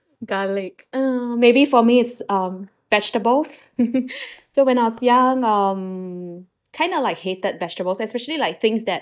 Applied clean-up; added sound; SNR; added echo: neural mask model DeepFilterNet 3.